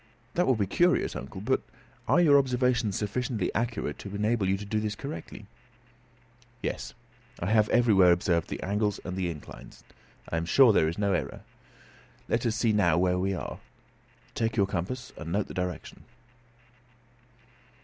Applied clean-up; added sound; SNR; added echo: none; none; none; none.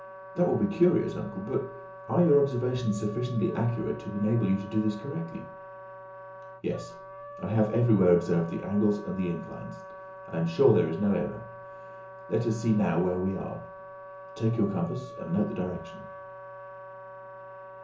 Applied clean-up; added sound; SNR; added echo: none; Wind instrument, woodwind instrument; 15 dB; reverberation time 0.6 s.